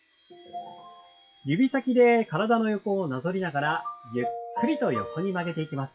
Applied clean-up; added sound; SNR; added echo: classical method WPE with log-MMSE.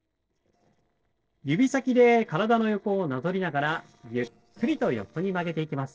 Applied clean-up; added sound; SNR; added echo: neural separator model SepFormer DNS4.